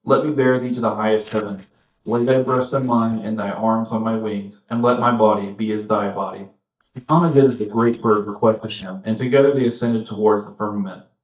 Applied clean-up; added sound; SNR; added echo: neural mask model DeepFilterNet 3.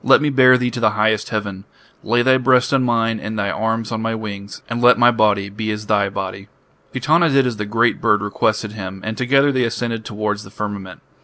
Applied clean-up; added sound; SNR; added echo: none; none; none; none.